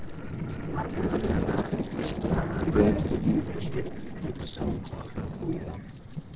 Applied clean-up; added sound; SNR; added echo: neural separator model SepFormer DNS4.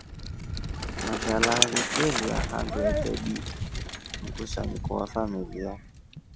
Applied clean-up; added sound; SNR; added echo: none; Bicycle; -1 dB; none.